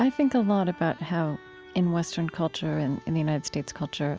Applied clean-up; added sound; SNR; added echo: none; none; none; none.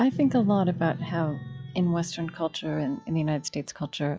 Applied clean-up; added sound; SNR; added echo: classical method log-MMSE.